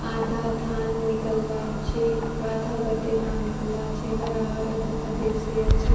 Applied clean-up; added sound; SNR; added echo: none; Clock; 0 dB; reverberation time 1.1 s.